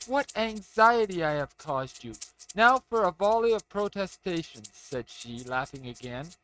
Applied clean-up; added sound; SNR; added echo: neural mask model RNNoise.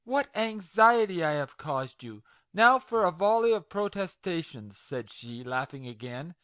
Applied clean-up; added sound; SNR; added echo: none; none; none; none.